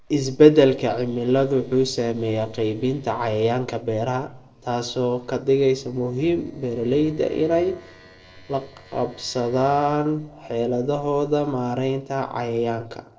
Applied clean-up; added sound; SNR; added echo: neural separator model SepFormer DNS4.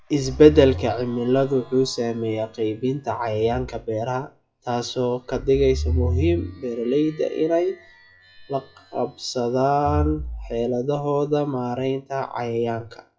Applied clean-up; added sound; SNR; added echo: classical method WPE with log-MMSE.